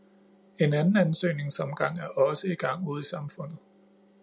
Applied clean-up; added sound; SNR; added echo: none; none; none; none.